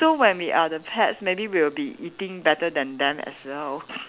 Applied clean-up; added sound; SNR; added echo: none; none; none; none.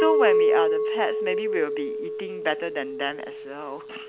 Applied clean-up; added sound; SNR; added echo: none; Chink, clink; -4 dB; none.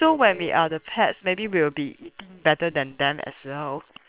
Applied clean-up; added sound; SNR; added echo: neural separator model SepFormer WHAM!.